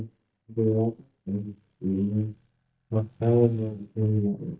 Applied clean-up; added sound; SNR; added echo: neural mask model DeepFilterNet 3.